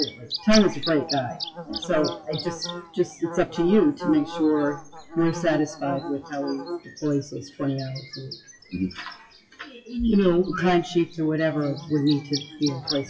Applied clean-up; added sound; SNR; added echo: classical method WPE with log-MMSE.